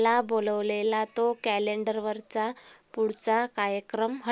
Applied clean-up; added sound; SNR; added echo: none; none; none; none.